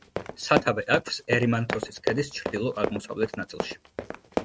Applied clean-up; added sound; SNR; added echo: neural mask model RNNoise.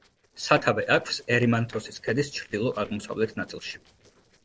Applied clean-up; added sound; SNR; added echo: neural separator model SepFormer DNS4.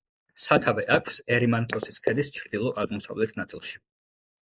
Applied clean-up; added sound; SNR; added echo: neural mask model Resemble Enhance denoiser.